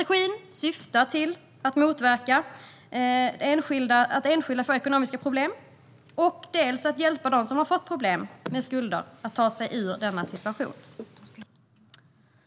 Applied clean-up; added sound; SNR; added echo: none; none; none; none.